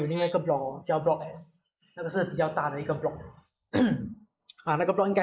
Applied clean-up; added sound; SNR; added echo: neural mask model Resemble Enhance denoiser.